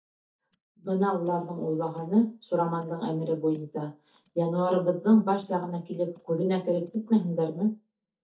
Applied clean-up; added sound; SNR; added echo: neural mask model DeepFilterNet 3.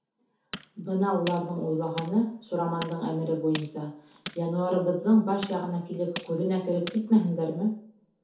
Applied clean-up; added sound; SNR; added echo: none; Tools; 16 dB; reverberation time 0.5 s.